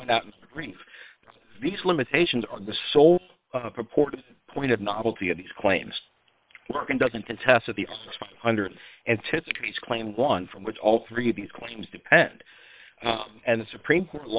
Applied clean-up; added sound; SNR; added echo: neural separator model SepFormer WHAM!.